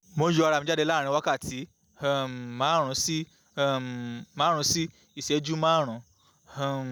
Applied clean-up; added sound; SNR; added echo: none; none; none; none.